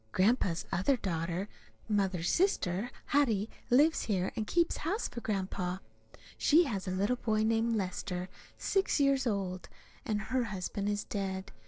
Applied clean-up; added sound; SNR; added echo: neural separator model SepFormer DNS4.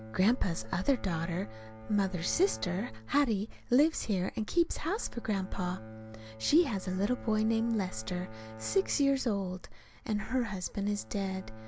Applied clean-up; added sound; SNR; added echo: none; Bowed string instrument; 17 dB; none.